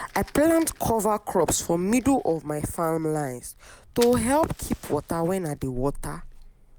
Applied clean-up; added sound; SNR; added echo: none; Fire; 18 dB; none.